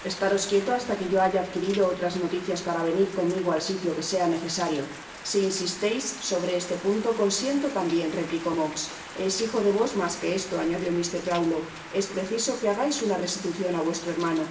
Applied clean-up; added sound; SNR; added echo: none; Rain; 15 dB; reverberation time 0.9 s.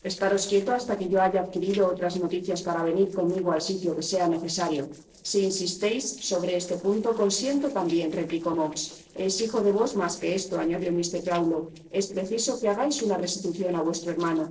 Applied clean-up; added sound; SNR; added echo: neural separator model SepFormer DNS4.